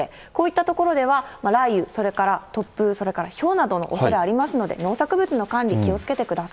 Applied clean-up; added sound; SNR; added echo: none; none; none; none.